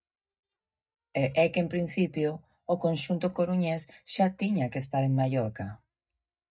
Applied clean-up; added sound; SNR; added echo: neural mask model DeepFilterNet 3.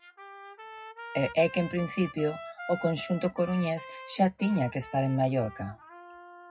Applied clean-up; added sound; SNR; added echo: classical method WPE with log-MMSE.